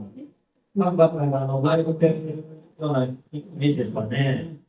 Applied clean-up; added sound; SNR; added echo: neural mask model DeepFilterNet 3.